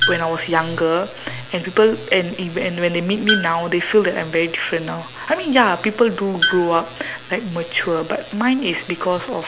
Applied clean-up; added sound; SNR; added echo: none; Tools; 9 dB; none.